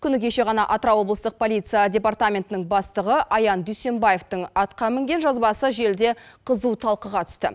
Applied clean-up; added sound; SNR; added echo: none; none; none; none.